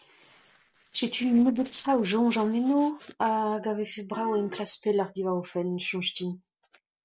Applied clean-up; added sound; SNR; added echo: neural separator model SepFormer DNS4.